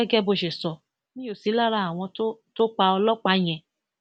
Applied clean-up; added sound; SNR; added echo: none; none; none; none.